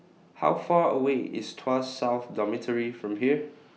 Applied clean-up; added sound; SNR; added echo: none; none; none; none.